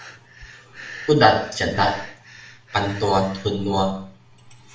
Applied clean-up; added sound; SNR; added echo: none; Breathing; 19 dB; reverberation time 0.6 s.